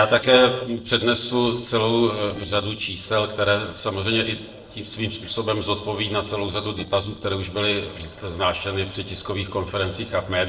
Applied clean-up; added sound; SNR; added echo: neural separator model SepFormer DNS4.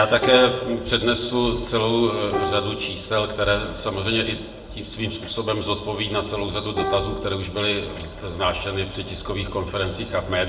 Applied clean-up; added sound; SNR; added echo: none; Plucked string instrument; 9 dB; reverberation time 0.6 s.